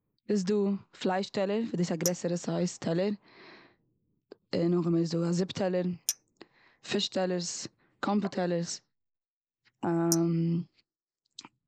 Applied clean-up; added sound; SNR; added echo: neural mask model Resemble Enhance denoiser.